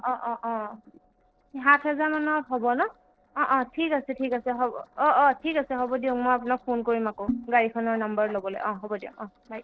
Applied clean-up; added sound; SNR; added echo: neural separator model SepFormer DNS4.